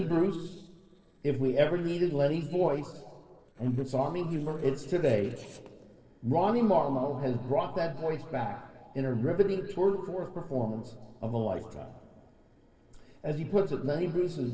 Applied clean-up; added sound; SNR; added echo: neural separator model SepFormer DNS4.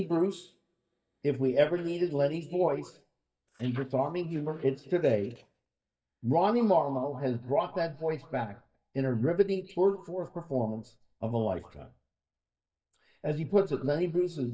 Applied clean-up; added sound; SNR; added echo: neural mask model DeepFilterNet 3.